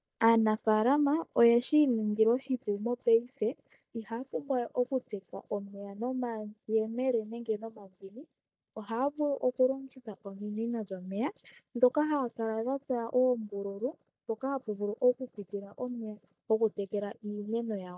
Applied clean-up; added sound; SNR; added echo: neural mask model DeepFilterNet 3.